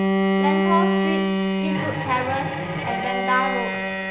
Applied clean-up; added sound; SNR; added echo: none; Bowed string instrument; -5 dB; none.